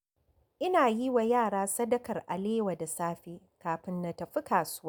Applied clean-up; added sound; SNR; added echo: none; none; none; none.